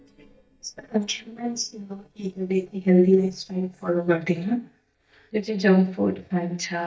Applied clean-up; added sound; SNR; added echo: neural mask model DeepFilterNet 3.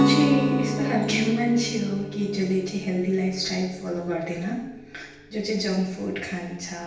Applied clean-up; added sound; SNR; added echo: none; Guitar; 6 dB; reverberation time 0.9 s.